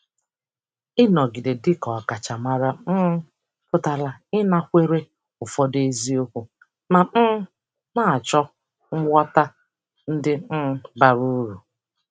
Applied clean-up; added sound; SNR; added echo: none; none; none; none.